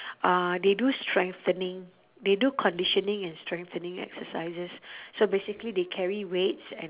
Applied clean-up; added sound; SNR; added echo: none; none; none; none.